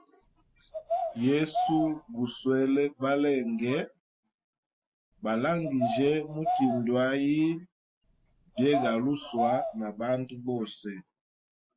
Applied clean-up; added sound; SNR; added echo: none; Bird vocalization, bird call, bird song; 5 dB; none.